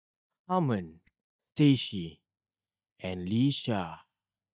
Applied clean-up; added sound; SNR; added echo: neural mask model DeepFilterNet 3.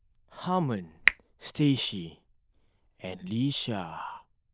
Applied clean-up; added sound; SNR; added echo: neural diffusion model UNIVERSE++.